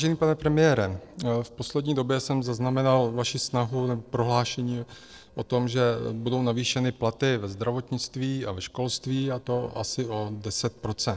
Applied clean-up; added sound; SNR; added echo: neural separator model SepFormer DNS4.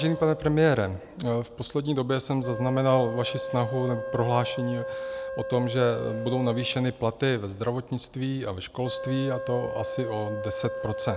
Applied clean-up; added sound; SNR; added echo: none; Wind instrument, woodwind instrument; 9 dB; none.